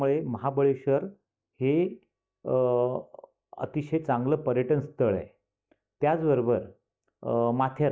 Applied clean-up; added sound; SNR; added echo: neural mask model DeepFilterNet 3.